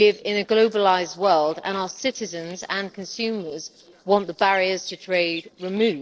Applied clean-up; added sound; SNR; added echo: neural separator model SepFormer DNS4.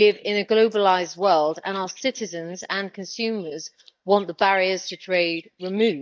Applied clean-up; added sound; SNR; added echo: neural mask model DeepFilterNet 3.